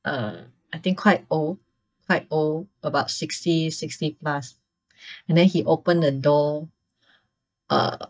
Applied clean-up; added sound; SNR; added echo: neural mask model DeepFilterNet 3.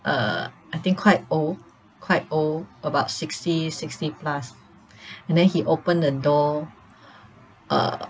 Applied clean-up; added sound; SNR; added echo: none; none; none; none.